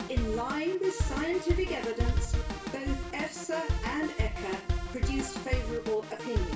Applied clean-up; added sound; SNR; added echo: none; Drum kit; -2 dB; reverberation time 0.3 s.